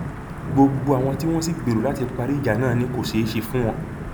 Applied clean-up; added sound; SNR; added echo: none; Thunder / Wind / Rain; 8 dB; none.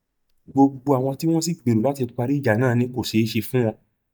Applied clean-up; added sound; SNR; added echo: neural mask model DeepFilterNet 3.